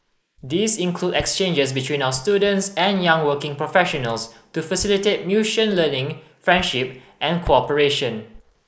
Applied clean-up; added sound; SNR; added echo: neural mask model Resemble Enhance denoiser.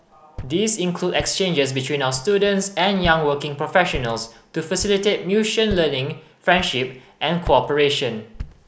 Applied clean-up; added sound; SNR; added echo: none; Walk, footsteps; 17 dB; none.